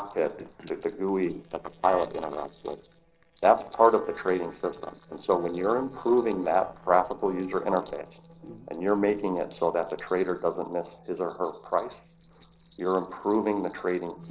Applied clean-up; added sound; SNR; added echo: neural separator model SepFormer DNS4.